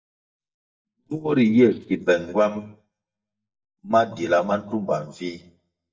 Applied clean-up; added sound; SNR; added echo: neural mask model DeepFilterNet 3.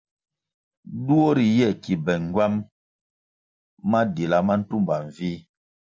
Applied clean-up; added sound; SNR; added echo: none; none; none; none.